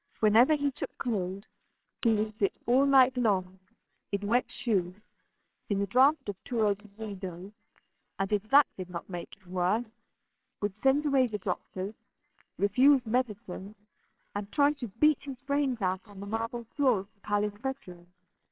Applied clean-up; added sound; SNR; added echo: neural separator model SepFormer WHAMR!.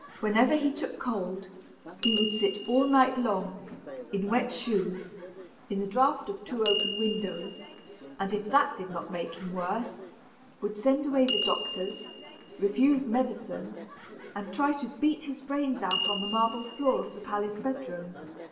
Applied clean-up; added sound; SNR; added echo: none; Door / Bell; 9 dB; reverberation time 0.7 s.